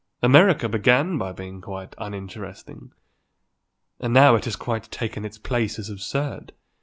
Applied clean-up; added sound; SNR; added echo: none; none; none; none.